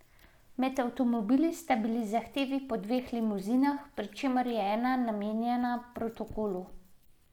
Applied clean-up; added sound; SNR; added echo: neural mask model Resemble Enhance denoiser.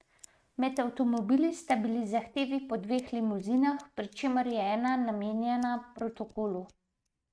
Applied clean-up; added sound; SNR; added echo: neural mask model RNNoise.